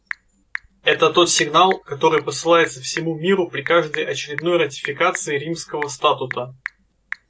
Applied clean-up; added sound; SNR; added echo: none; Telephone / Typing; 15 dB; none.